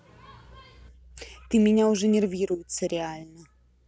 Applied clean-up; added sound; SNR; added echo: none; none; none; none.